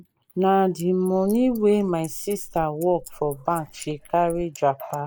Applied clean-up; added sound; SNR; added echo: neural mask model Resemble Enhance denoiser.